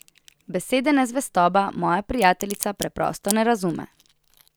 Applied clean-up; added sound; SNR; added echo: none; Crack; 16 dB; none.